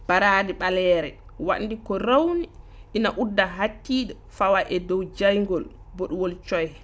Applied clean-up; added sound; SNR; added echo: none; none; none; none.